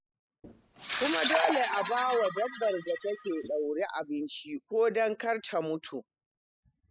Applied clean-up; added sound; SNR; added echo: classical method spectral subtraction.